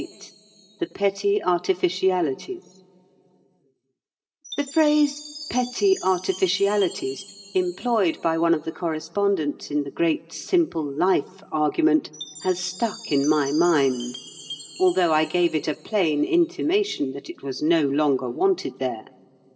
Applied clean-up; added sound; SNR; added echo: none; Chime; 19 dB; reverberation time 0.6 s.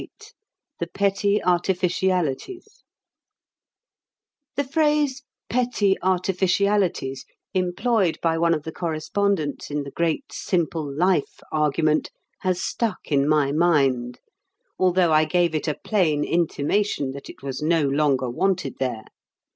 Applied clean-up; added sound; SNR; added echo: none; none; none; none.